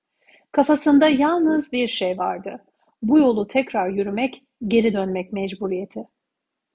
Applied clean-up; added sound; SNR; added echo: none; none; none; none.